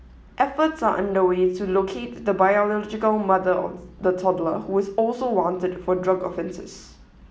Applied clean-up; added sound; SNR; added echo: none; none; none; none.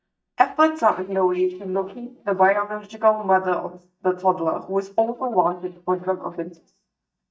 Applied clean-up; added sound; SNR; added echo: neural mask model DeepFilterNet 3.